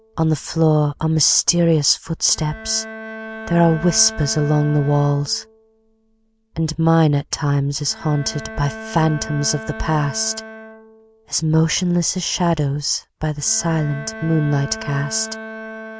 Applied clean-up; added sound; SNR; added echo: none; Bowed string instrument; 15 dB; none.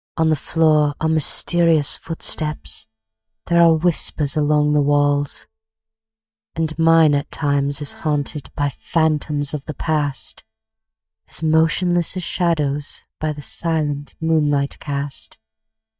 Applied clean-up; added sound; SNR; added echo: neural mask model DeepFilterNet 3.